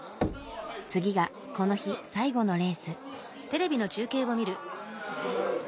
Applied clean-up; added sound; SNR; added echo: none; Knock / Wood; 10 dB; none.